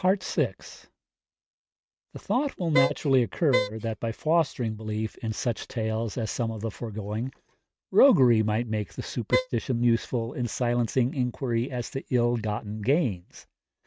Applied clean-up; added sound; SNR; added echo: neural mask model RNNoise.